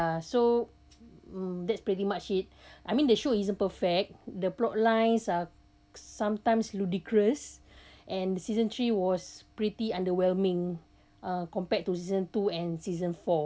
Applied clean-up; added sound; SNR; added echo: none; none; none; none.